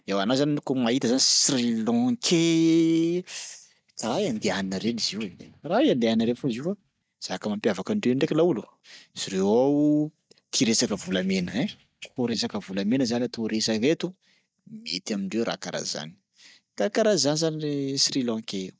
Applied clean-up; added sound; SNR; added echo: neural mask model DeepFilterNet 3.